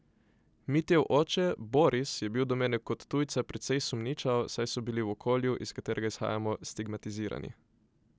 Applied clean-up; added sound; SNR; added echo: none; none; none; none.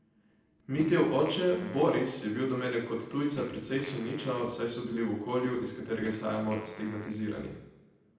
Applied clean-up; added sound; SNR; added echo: none; Fart; 19 dB; reverberation time 0.9 s.